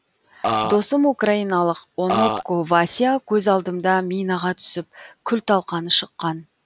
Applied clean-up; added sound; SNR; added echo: none; Burping, eructation; -1 dB; none.